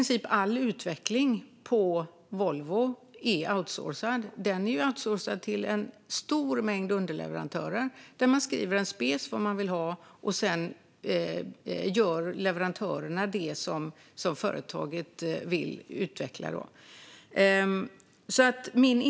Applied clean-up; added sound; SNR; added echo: none; none; none; none.